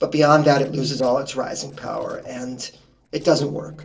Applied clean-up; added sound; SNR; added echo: neural separator model SepFormer DNS4.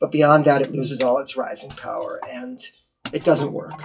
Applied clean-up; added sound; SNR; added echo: classical method WPE with log-MMSE.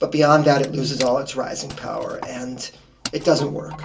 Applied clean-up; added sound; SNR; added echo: none; Wood; 17 dB; reverberation time 0.2 s.